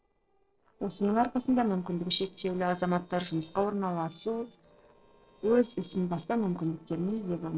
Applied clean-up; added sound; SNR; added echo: neural separator model SepFormer DNS4.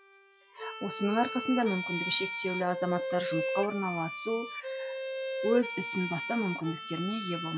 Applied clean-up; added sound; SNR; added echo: classical method WPE with log-MMSE.